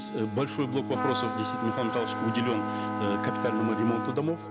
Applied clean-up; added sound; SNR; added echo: none; Bowed string instrument + Trumpet; 2 dB; none.